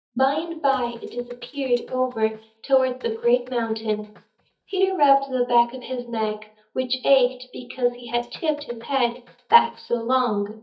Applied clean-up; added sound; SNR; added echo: neural mask model DeepFilterNet 3.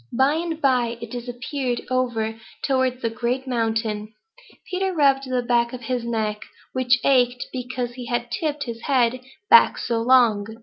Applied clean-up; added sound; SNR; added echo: none; none; none; none.